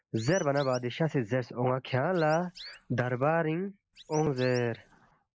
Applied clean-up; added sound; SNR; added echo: neural mask model Resemble Enhance denoiser.